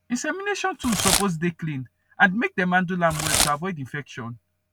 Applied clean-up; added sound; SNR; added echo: none; Packing tape, duct tape / Tearing; 5 dB; none.